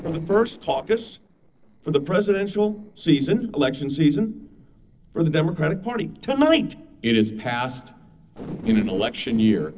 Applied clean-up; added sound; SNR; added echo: neural separator model SepFormer DNS4.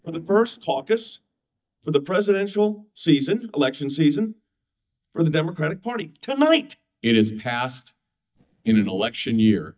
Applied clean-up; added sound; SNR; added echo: neural mask model DeepFilterNet 3.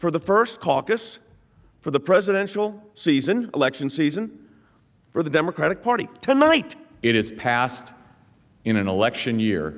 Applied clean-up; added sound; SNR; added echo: none; none; none; none.